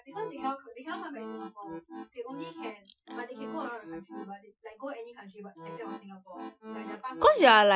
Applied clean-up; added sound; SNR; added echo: classical method Wiener filter.